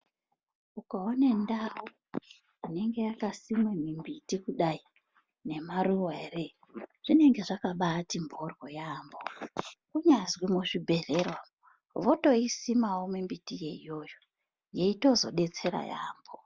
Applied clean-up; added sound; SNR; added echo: none; none; none; none.